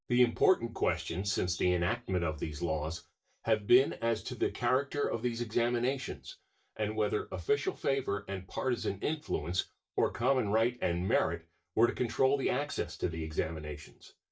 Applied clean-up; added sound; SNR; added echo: neural mask model DeepFilterNet 3.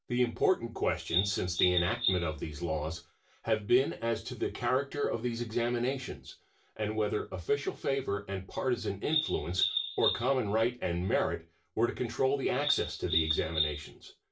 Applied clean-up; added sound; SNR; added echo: none; Bird vocalization, bird call, bird song; 3 dB; reverberation time 0.2 s.